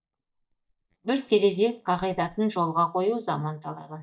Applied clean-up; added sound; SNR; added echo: neural mask model DeepFilterNet 3.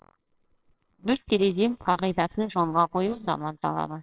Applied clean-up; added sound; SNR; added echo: neural separator model SepFormer WHAMR!.